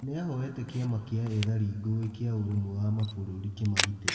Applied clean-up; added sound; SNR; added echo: none; Camera; 8 dB; reverberation time 1.9 s.